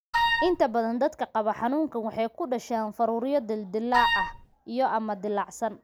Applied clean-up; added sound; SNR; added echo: none; Wind instrument, woodwind instrument; -1 dB; none.